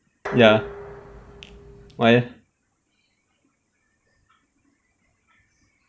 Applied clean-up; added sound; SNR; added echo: none; Dishes, pots, and pans; 11 dB; none.